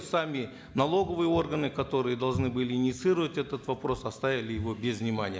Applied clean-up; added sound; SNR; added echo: none; none; none; none.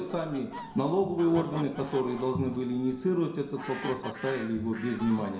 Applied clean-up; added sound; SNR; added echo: none; Fowl; 15 dB; reverberation time 0.7 s.